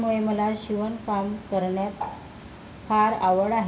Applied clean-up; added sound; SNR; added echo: none; Bird; 14 dB; reverberation time 0.6 s.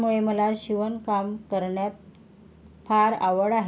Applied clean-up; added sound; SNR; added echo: none; none; none; none.